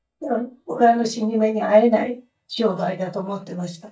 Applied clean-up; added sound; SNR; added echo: neural mask model DeepFilterNet 3.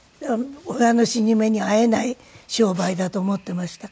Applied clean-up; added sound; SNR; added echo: none; none; none; none.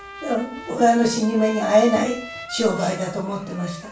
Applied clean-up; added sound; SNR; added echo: none; Trumpet; 15 dB; reverberation time 0.3 s.